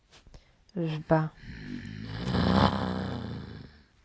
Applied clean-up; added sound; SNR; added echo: none; Breathing; -5 dB; none.